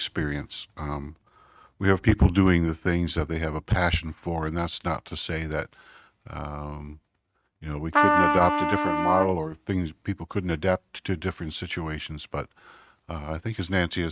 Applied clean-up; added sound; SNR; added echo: neural mask model RNNoise.